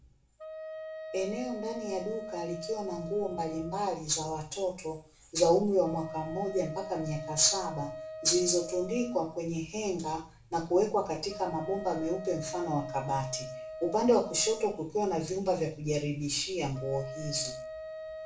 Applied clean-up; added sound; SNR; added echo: none; Wind instrument, woodwind instrument; 12 dB; reverberation time 0.3 s.